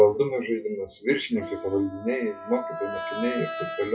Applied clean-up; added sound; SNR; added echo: classical method WPE with log-MMSE.